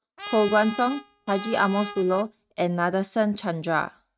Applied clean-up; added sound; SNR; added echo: neural mask model RNNoise.